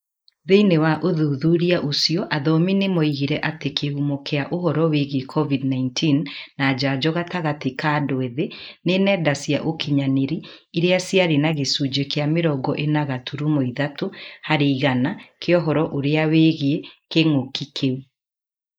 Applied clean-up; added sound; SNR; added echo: neural mask model Resemble Enhance denoiser.